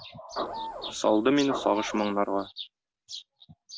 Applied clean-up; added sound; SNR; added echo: none; Printer / Engine; 8 dB; none.